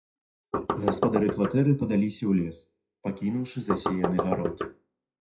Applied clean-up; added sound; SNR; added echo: classical method WPE with log-MMSE.